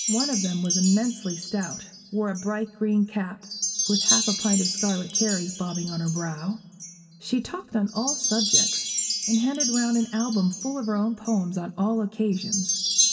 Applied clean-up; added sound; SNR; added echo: none; Wind chime; 2 dB; reverberation time 1.5 s.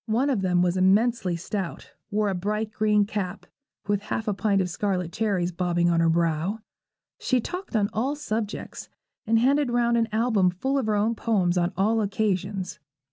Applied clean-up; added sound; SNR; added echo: none; none; none; none.